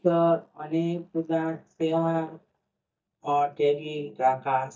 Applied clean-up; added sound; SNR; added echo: neural mask model DeepFilterNet 3.